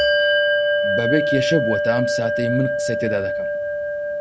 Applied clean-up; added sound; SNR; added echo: none; Bell; -5 dB; none.